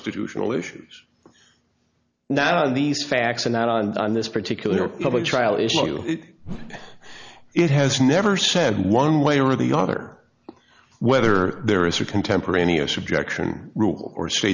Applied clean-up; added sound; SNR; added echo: neural separator model SepFormer DNS4.